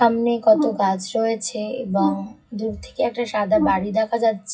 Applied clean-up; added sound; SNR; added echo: classical method WPE with log-MMSE.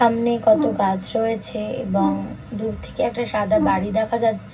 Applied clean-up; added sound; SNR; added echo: none; Brass instrument; 8 dB; reverberation time 0.4 s.